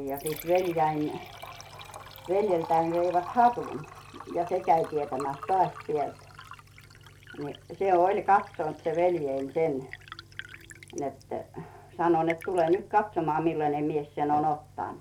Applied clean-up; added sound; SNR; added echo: none; Liquid; 18 dB; none.